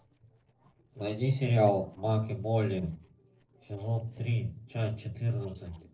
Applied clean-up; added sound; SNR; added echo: neural separator model SepFormer DNS4.